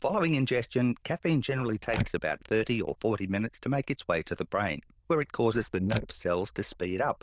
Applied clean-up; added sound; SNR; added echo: neural diffusion model UNIVERSE++.